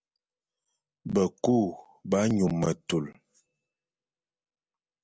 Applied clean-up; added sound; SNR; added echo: none; none; none; none.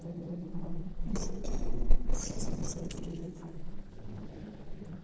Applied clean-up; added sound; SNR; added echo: neural separator model SepFormer DNS4.